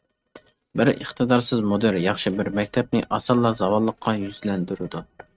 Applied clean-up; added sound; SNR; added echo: neural mask model RNNoise.